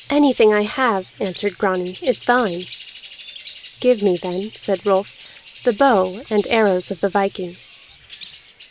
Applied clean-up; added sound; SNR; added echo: none; Bird; 11 dB; none.